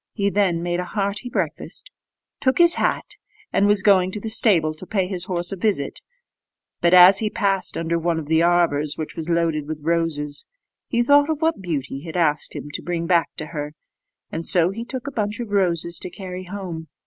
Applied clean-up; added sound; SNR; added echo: none; none; none; none.